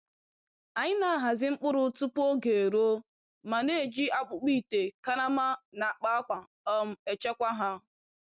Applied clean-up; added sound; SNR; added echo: none; none; none; none.